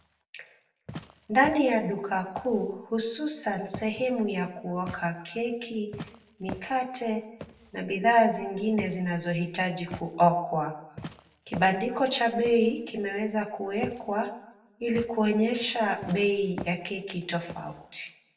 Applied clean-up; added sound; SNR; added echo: none; Walk, footsteps; 17 dB; reverberation time 0.6 s.